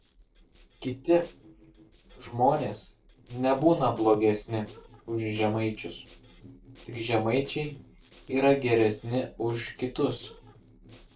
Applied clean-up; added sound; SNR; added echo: neural separator model SepFormer DNS4.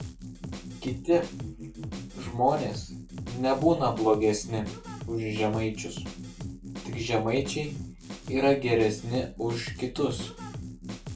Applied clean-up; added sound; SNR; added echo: none; Drum kit; 9 dB; reverberation time 0.2 s.